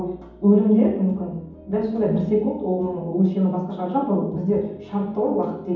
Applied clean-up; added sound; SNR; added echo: none; none; none; reverberation time 1.2 s.